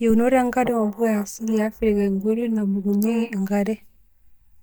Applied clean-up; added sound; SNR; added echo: neural mask model DeepFilterNet 3.